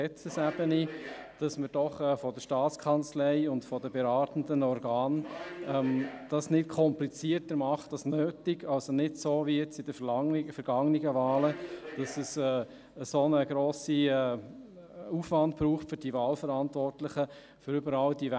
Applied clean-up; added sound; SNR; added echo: none; Subway, metro, underground; 14 dB; none.